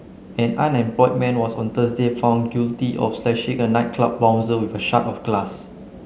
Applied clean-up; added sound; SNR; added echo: none; none; none; none.